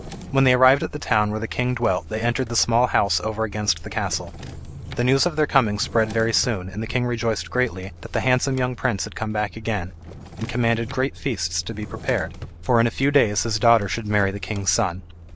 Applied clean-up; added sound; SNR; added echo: none; Drawer open or close + Truck; 15 dB; none.